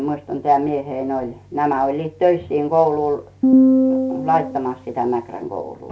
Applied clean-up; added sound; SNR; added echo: none; Piano; -3 dB; none.